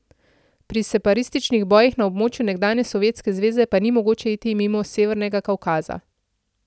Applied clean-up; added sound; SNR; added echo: none; none; none; none.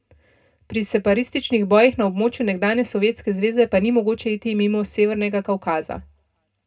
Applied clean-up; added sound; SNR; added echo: none; none; none; reverberation time 0.2 s.